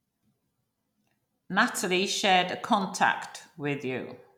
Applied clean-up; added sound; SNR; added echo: none; none; none; none.